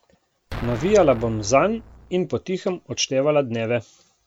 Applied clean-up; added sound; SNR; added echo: none; Explosion; 14 dB; none.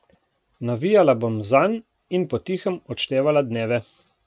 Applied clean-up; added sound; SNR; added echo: none; none; none; none.